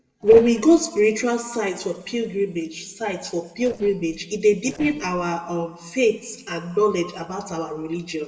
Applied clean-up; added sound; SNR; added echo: neural separator model SepFormer DNS4.